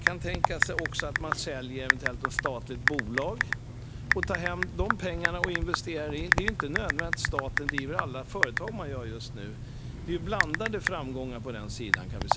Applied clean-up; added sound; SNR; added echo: none; Typing; -5 dB; none.